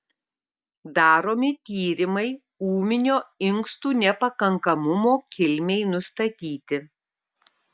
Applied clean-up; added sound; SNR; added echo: none; none; none; none.